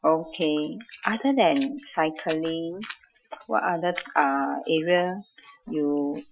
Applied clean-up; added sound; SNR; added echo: classical method Wiener filter.